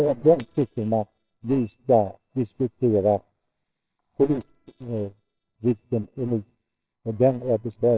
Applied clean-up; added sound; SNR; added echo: neural separator model SepFormer WHAMR!.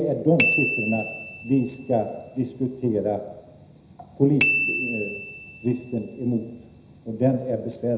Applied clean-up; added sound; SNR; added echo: none; Bicycle bell; 5 dB; reverberation time 0.9 s.